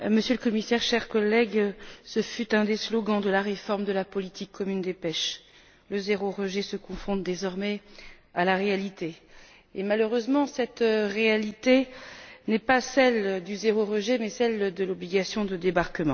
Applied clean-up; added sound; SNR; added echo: none; none; none; none.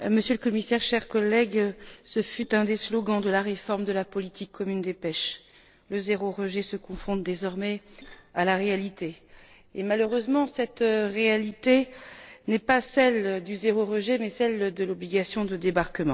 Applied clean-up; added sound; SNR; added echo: neural separator model SepFormer DNS4.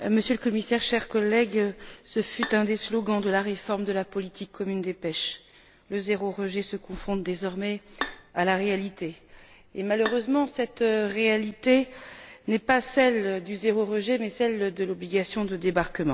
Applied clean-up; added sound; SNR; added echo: none; Bowed string instrument; 14 dB; none.